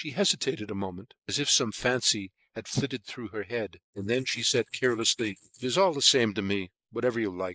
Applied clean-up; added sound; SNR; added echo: neural mask model Resemble Enhance denoiser.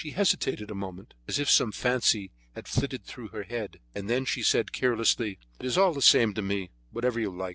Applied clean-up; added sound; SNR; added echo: none; none; none; none.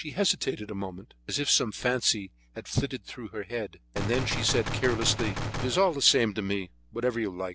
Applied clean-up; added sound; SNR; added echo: none; Gunshot, gunfire; 4 dB; none.